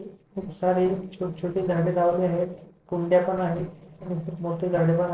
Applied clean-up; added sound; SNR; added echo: neural separator model SepFormer DNS4.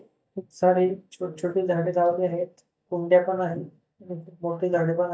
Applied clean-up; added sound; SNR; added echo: neural mask model DeepFilterNet 3.